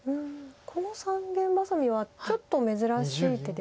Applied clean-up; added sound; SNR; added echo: none; none; none; none.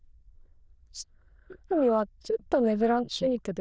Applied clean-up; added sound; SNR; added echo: neural diffusion model UNIVERSE++.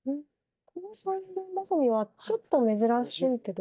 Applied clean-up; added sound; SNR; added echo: neural mask model DeepFilterNet 3.